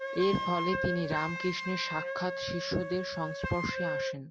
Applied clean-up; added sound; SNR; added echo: none; Wind instrument, woodwind instrument; 3 dB; none.